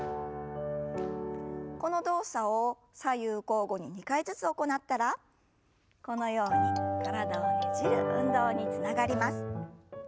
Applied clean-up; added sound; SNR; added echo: none; Marimba, xylophone; 15 dB; none.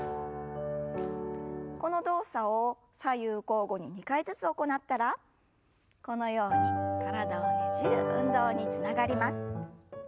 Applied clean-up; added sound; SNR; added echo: none; none; none; none.